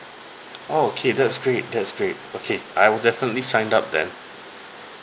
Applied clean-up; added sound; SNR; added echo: none; none; none; none.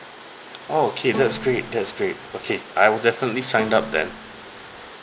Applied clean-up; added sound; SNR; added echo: none; Bowed string instrument; 11 dB; none.